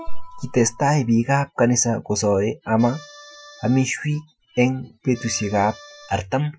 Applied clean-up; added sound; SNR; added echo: classical method Wiener filter.